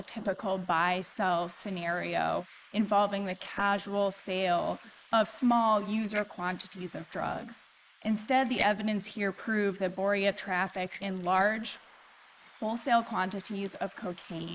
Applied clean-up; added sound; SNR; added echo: neural mask model Resemble Enhance denoiser.